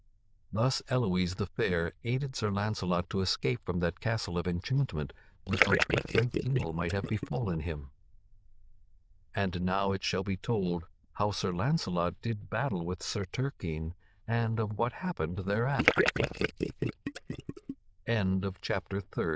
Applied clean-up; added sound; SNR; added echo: neural diffusion model UNIVERSE++.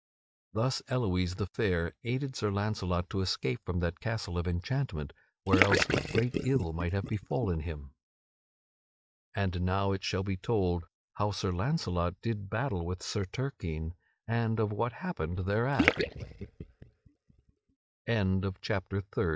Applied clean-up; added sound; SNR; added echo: neural mask model DeepFilterNet 3.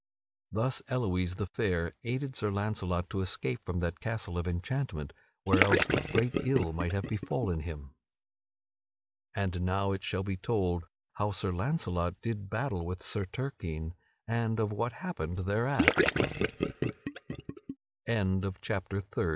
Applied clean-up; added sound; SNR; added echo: none; Gurgling / Liquid; -2 dB; none.